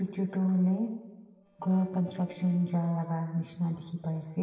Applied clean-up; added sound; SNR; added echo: neural separator model SepFormer DNS4.